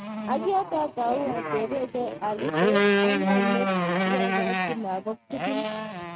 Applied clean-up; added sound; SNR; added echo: neural mask model RNNoise.